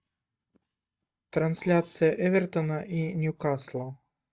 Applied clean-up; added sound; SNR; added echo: neural mask model DeepFilterNet 3.